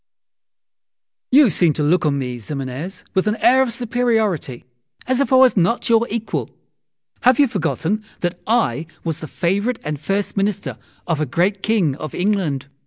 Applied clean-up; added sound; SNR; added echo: none; none; none; none.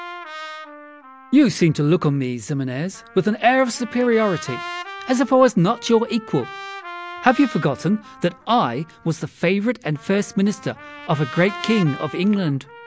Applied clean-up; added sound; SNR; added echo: none; Trumpet; 16 dB; none.